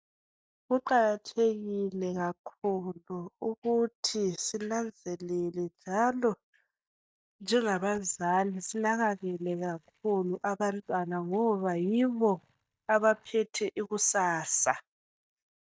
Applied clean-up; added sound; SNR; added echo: neural mask model DeepFilterNet 3.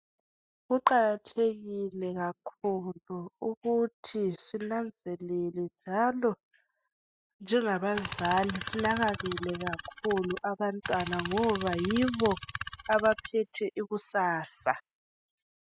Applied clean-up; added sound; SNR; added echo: classical method spectral subtraction.